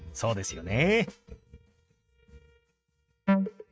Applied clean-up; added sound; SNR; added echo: neural mask model RNNoise.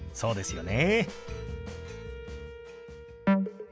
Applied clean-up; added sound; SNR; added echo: none; Wind instrument, woodwind instrument; 16 dB; none.